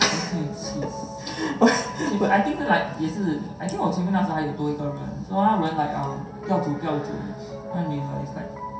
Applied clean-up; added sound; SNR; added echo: none; Piano; 13 dB; reverberation time 0.7 s.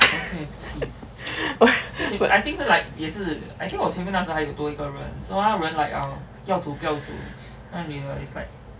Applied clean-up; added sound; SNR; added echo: none; none; none; none.